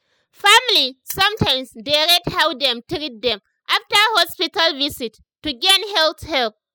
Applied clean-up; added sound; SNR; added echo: classical method spectral subtraction.